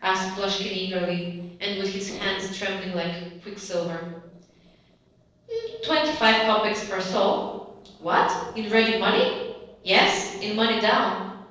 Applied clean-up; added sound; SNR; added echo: neural separator model SepFormer DNS4.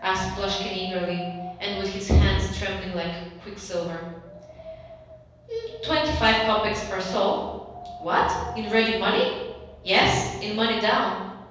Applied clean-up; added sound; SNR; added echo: none; Wind; 17 dB; reverberation time 1.1 s.